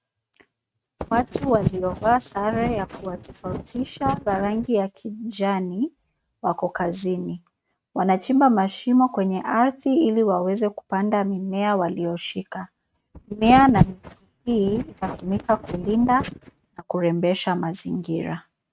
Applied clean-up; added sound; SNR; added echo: neural mask model RNNoise.